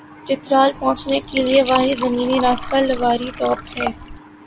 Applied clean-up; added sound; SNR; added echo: none; Liquid; 10 dB; none.